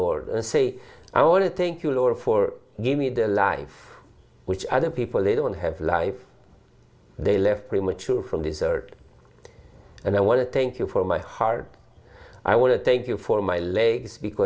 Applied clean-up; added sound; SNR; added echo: none; none; none; reverberation time 0.4 s.